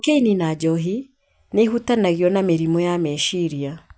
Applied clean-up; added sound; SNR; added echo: none; none; none; none.